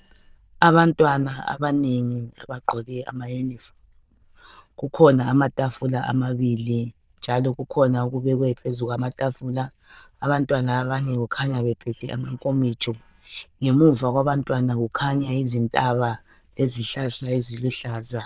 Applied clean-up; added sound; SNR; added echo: neural diffusion model UNIVERSE++.